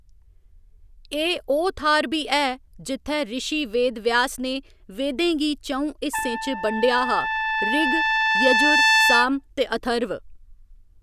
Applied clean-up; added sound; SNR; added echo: none; Trumpet; -4 dB; none.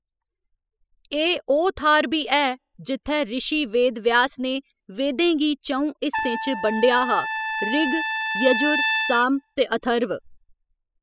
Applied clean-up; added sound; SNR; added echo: classical method spectral subtraction.